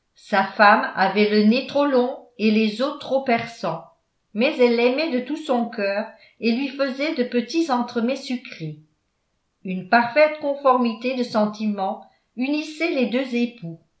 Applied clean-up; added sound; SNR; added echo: none; none; none; none.